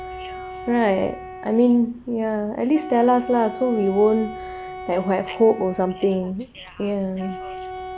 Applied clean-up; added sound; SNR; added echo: none; Wind instrument, woodwind instrument; 13 dB; none.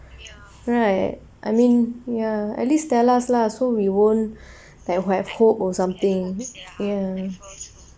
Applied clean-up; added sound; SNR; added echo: none; none; none; none.